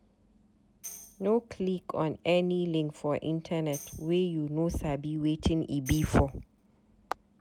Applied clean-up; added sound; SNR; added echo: none; Tambourine; 20 dB; none.